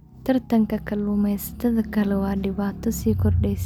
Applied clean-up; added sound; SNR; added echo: none; none; none; none.